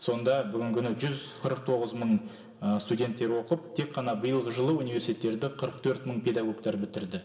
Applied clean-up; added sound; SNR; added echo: none; none; none; reverberation time 1.6 s.